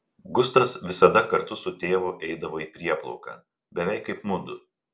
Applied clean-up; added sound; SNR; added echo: none; none; none; none.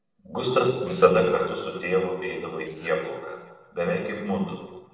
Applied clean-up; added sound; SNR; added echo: neural separator model SepFormer DNS4.